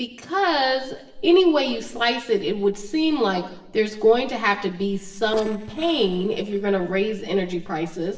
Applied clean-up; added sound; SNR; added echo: neural separator model SepFormer DNS4.